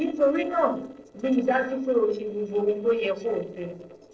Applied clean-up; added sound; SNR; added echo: neural separator model SepFormer DNS4.